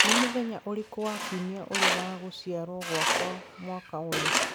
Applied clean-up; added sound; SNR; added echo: none; Tools; -4 dB; none.